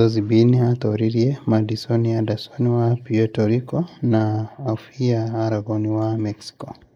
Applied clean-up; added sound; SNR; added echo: neural mask model Resemble Enhance denoiser.